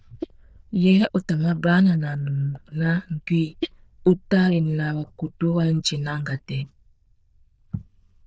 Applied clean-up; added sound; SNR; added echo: neural diffusion model UNIVERSE++.